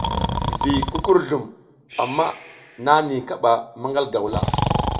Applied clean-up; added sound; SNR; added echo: none; Breathing; 4 dB; reverberation time 0.6 s.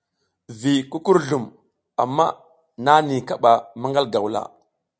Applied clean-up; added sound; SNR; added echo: none; none; none; none.